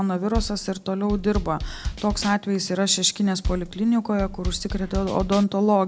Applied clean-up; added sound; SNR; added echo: none; Bass drum / Snare drum / Drum kit; 7 dB; none.